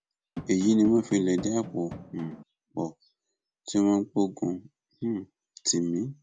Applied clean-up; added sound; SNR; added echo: none; Drum; 12 dB; none.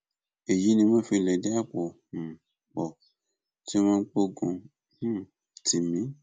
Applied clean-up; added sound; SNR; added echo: none; none; none; none.